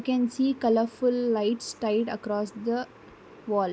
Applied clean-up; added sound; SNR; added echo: none; none; none; none.